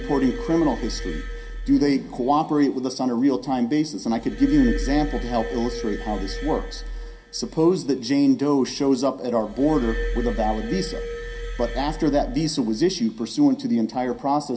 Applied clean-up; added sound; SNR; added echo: none; Glass; 9 dB; reverberation time 0.3 s.